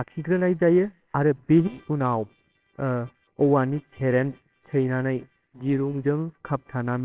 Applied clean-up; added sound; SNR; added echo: neural separator model SepFormer WHAMR!.